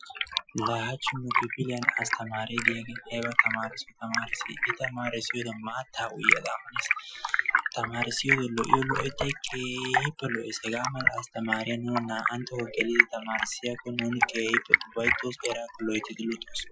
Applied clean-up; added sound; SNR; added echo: classical method Wiener filter.